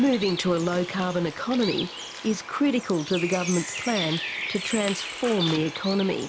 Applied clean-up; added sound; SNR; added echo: none; Bird; 9 dB; none.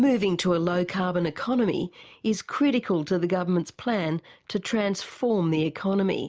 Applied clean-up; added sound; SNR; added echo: none; none; none; none.